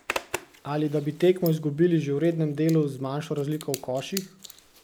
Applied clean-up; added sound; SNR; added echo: none; Zipper (clothing); 14 dB; none.